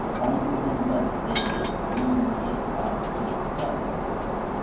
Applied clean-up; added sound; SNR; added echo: none; Shatter; -2 dB; reverberation time 0.9 s.